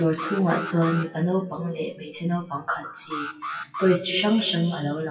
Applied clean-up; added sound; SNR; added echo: classical method WPE with log-MMSE.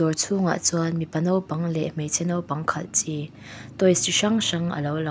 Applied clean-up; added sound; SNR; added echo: none; none; none; none.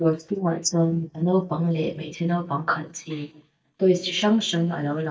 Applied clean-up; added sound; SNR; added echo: neural mask model DeepFilterNet 3.